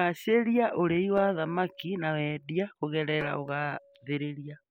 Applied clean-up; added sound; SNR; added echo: none; Tabla; 19 dB; none.